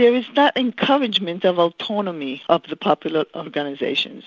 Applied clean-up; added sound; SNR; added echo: none; none; none; none.